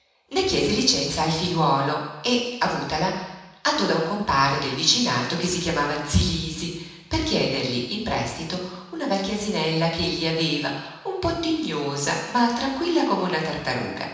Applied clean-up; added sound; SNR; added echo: none; none; none; reverberation time 1.1 s.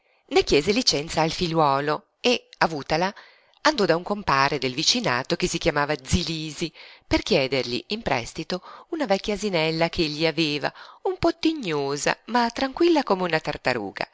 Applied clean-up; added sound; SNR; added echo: none; none; none; none.